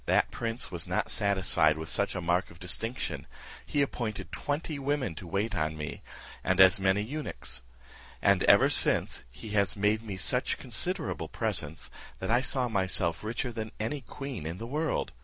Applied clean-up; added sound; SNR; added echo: none; none; none; none.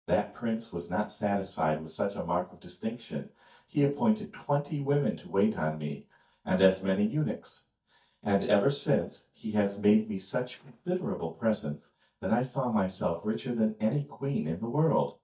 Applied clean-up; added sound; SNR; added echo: neural mask model DeepFilterNet 3.